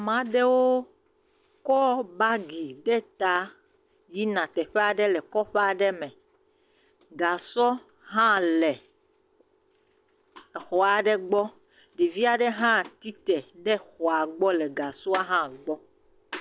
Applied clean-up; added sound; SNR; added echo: none; none; none; none.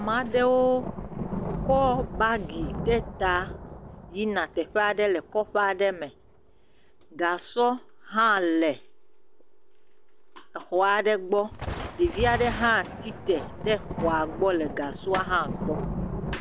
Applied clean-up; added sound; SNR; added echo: none; Thunder; 9 dB; none.